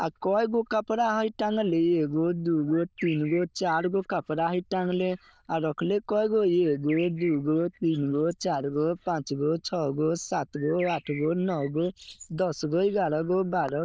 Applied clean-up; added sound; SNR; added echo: neural diffusion model UNIVERSE++.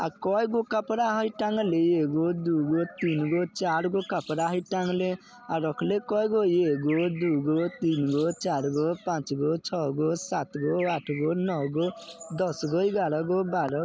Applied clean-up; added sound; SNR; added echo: none; Bird; 20 dB; none.